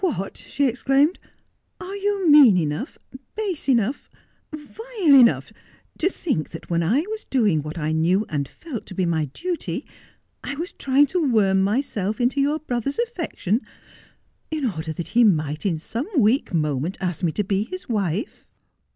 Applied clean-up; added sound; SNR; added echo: none; none; none; none.